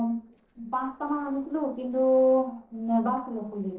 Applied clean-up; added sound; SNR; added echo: neural separator model SepFormer DNS4.